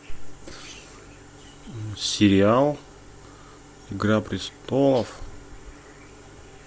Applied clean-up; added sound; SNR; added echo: none; none; none; none.